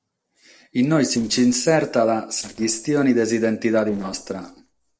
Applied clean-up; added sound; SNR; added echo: neural separator model SepFormer DNS4.